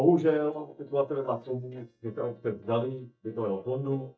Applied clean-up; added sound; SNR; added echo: neural mask model DeepFilterNet 3.